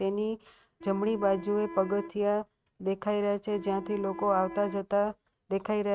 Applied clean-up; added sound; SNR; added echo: neural mask model RNNoise.